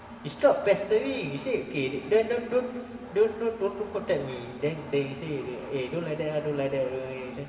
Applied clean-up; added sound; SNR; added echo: none; Engine; 15 dB; reverberation time 2.6 s.